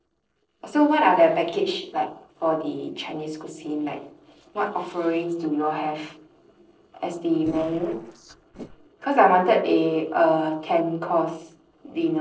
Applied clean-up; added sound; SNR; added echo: neural separator model SepFormer DNS4.